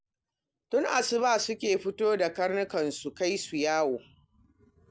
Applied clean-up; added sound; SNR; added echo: none; none; none; none.